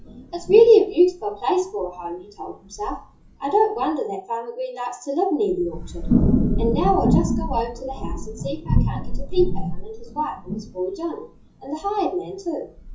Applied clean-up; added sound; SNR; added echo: classical method WPE with log-MMSE.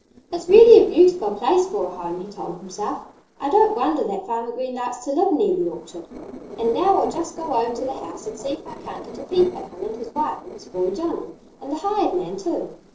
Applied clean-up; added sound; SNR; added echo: neural separator model SepFormer DNS4.